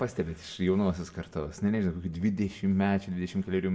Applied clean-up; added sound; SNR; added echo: none; none; none; reverberation time 0.6 s.